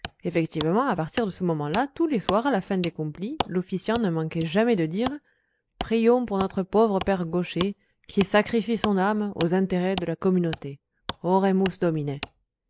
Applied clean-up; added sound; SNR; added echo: neural mask model Resemble Enhance denoiser.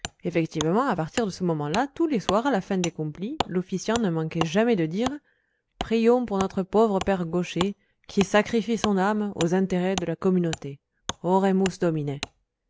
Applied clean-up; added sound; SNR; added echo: none; Wood; 13 dB; none.